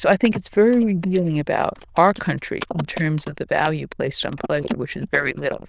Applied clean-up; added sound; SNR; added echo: neural diffusion model UNIVERSE++.